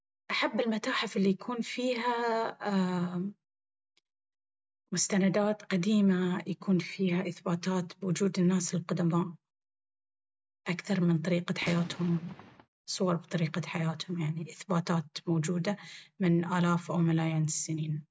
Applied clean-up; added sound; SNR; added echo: none; Gunshot, gunfire; 16 dB; none.